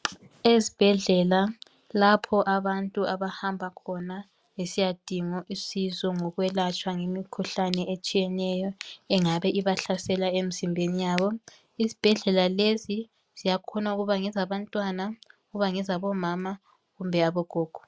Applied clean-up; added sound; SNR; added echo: none; none; none; none.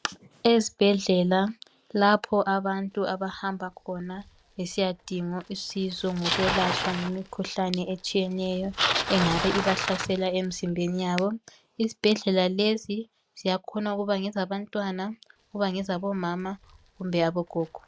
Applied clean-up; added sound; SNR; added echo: none; Bicycle; 9 dB; none.